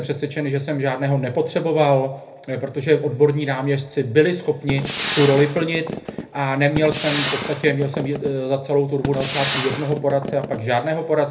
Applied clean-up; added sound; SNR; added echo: none; Gunshot, gunfire; 4 dB; reverberation time 0.3 s.